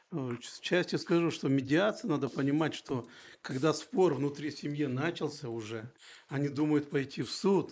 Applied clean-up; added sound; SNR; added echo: neural mask model Resemble Enhance denoiser.